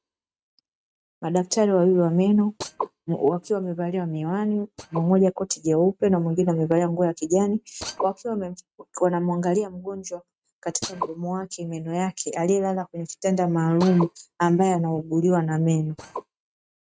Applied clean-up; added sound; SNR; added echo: neural mask model RNNoise.